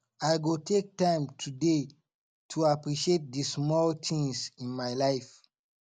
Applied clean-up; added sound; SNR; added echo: none; none; none; none.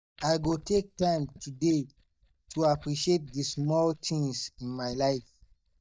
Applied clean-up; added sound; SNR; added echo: neural mask model DeepFilterNet 3.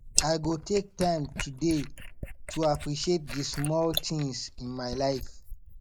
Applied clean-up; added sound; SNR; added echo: neural mask model Resemble Enhance denoiser.